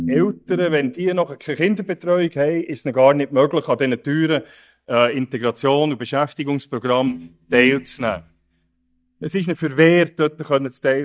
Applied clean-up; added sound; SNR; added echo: neural mask model DeepFilterNet 3.